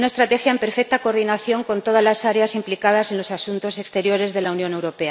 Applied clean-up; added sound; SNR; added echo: none; none; none; none.